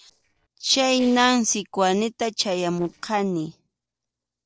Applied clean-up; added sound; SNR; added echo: neural separator model SepFormer DNS4.